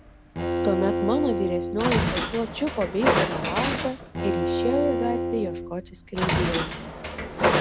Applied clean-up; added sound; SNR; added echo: none; Bowed string instrument + Train; -3 dB; none.